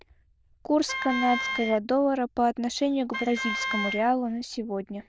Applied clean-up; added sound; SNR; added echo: neural diffusion model UNIVERSE++.